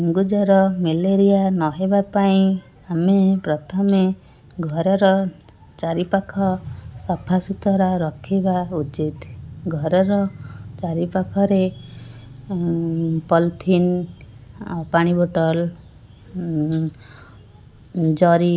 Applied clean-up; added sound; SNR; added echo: none; none; none; none.